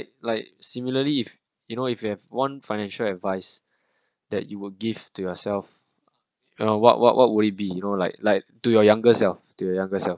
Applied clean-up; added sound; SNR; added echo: none; none; none; none.